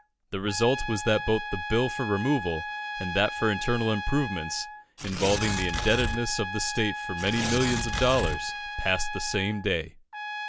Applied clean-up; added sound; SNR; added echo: none; Trumpet + Tearing; 6 dB; none.